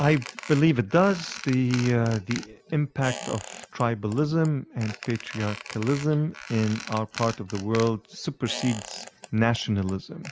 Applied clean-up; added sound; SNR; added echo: none; Squeak; 15 dB; none.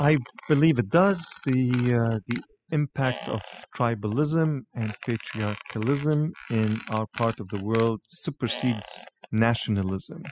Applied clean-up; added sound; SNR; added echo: classical method spectral subtraction.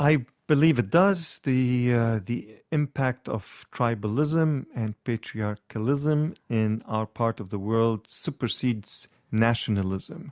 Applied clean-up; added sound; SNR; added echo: none; none; none; none.